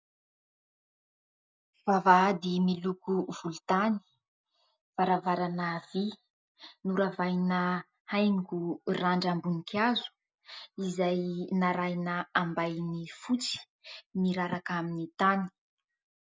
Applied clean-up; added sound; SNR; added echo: neural mask model Resemble Enhance denoiser.